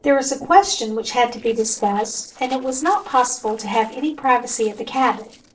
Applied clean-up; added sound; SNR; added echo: neural separator model SepFormer DNS4.